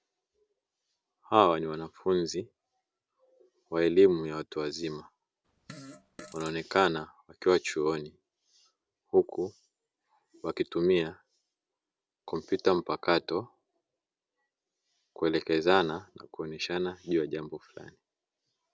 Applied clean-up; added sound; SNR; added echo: none; Fart; 19 dB; none.